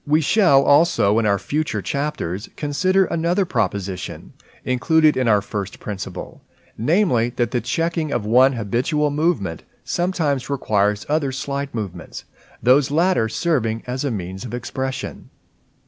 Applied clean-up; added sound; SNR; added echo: none; none; none; none.